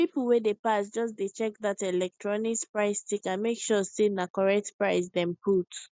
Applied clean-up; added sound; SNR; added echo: none; none; none; none.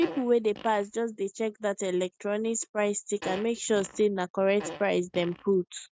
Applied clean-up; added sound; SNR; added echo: neural mask model RNNoise.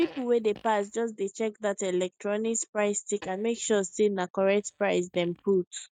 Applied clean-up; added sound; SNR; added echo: neural mask model DeepFilterNet 3.